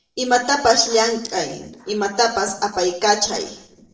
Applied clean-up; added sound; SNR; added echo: neural separator model SepFormer DNS4.